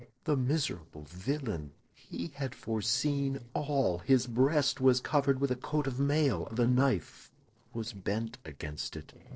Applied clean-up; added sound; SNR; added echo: neural separator model SepFormer DNS4.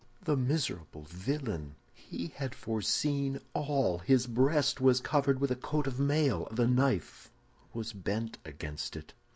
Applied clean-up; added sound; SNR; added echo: none; none; none; none.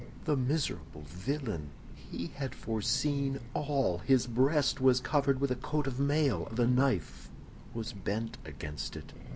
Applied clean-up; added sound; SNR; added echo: none; Train; 12 dB; none.